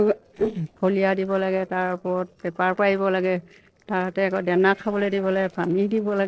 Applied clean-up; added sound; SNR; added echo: neural separator model SepFormer DNS4.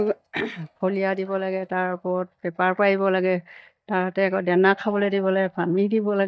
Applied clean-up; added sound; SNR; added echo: neural mask model DeepFilterNet 3.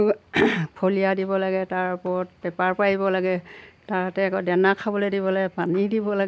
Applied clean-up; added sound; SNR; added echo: none; none; none; none.